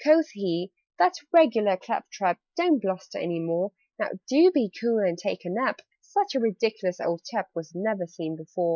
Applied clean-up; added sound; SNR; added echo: neural mask model Resemble Enhance denoiser.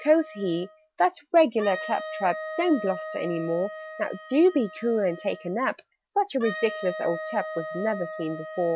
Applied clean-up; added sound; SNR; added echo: none; Wind instrument, woodwind instrument; 11 dB; none.